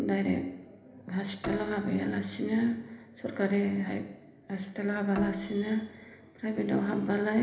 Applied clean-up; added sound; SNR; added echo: none; Bowed string instrument; 13 dB; reverberation time 1.1 s.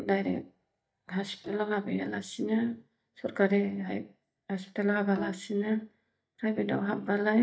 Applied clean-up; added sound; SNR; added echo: neural mask model DeepFilterNet 3.